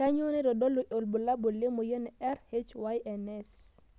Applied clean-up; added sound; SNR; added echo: none; none; none; none.